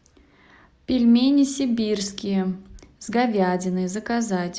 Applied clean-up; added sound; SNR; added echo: none; none; none; none.